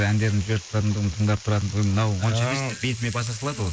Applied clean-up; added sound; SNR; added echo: neural mask model Resemble Enhance denoiser.